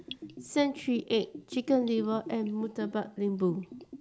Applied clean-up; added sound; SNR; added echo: none; Bathtub (filling or washing) / Gurgling; 14 dB; none.